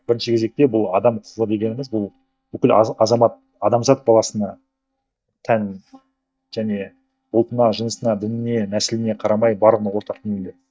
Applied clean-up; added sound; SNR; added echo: neural mask model DeepFilterNet 3.